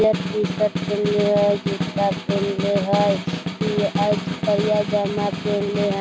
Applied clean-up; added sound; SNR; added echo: none; Snare drum; 3 dB; none.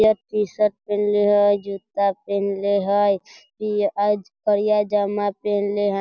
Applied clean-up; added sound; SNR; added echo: none; none; none; none.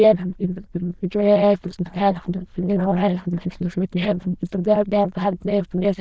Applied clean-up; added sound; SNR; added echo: neural diffusion model UNIVERSE++.